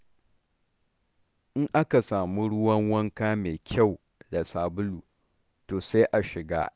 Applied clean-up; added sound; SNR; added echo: none; none; none; none.